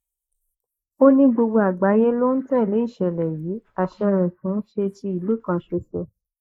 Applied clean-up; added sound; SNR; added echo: neural mask model Resemble Enhance denoiser.